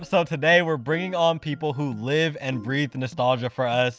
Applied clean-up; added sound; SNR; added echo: none; none; none; none.